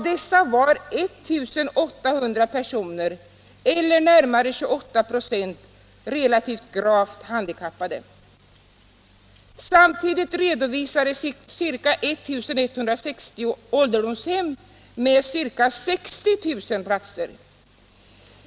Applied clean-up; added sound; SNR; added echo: none; none; none; none.